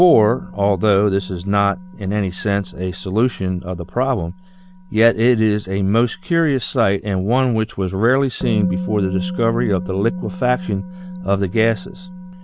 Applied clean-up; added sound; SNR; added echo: none; Musical instrument; 12 dB; none.